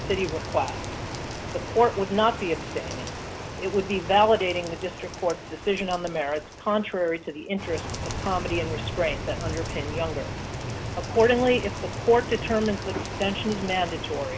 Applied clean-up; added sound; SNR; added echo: none; Rain; 7 dB; none.